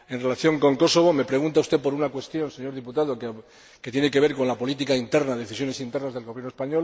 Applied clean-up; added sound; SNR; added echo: none; none; none; none.